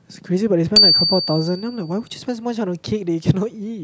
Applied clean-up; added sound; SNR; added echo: none; Bicycle bell; 0 dB; none.